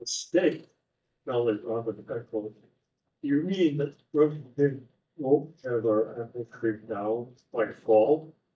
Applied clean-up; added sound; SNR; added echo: neural mask model DeepFilterNet 3.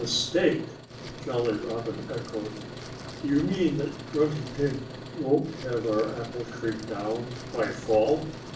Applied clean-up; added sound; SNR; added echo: none; Truck; 11 dB; reverberation time 0.3 s.